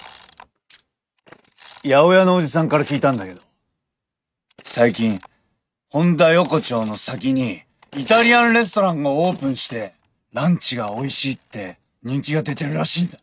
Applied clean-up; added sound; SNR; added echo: neural mask model RNNoise.